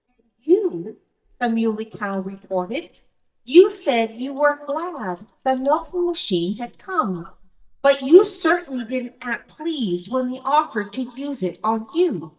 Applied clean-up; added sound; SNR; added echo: neural mask model DeepFilterNet 3.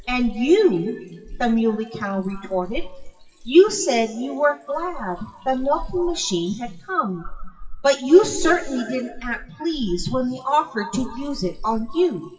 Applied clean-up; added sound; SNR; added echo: classical method WPE with log-MMSE.